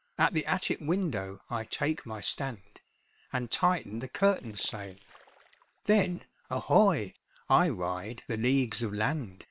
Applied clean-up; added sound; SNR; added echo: neural separator model SepFormer WHAM!.